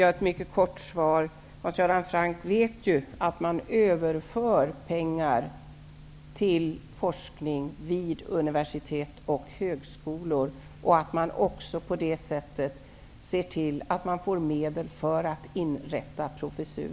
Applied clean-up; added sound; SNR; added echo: none; none; none; none.